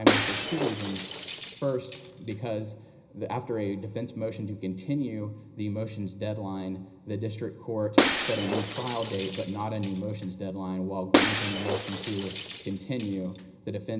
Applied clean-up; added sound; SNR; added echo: none; Shatter; -4 dB; reverberation time 0.4 s.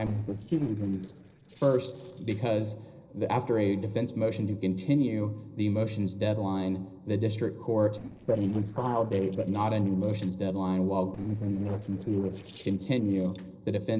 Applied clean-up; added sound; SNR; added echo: neural separator model SepFormer DNS4.